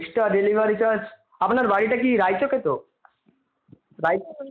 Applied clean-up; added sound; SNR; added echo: none; none; none; none.